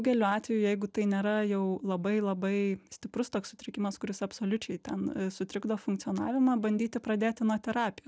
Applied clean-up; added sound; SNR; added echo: none; none; none; none.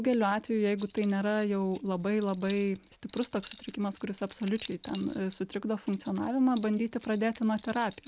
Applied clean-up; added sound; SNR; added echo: none; Keys jangling; 16 dB; none.